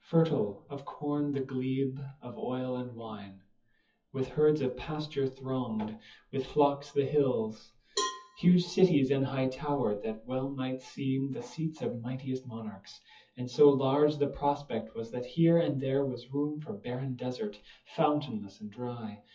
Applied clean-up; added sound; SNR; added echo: classical method WPE with log-MMSE.